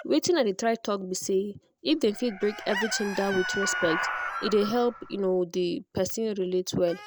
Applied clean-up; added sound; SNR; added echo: none; Chicken, rooster + Animal; 9 dB; none.